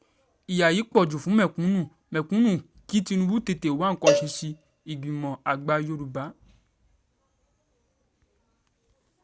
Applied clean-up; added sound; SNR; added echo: none; Cowbell; 2 dB; none.